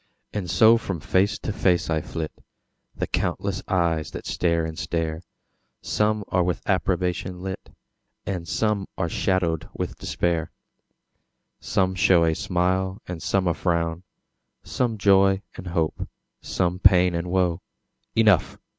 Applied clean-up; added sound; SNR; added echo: none; none; none; none.